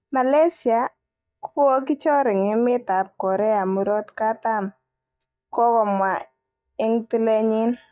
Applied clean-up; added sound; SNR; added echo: neural mask model DeepFilterNet 3.